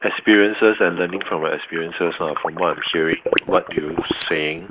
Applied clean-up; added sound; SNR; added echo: neural mask model Resemble Enhance denoiser.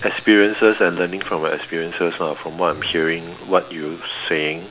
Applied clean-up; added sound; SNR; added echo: none; none; none; none.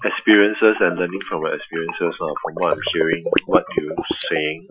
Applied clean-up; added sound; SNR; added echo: classical method Wiener filter.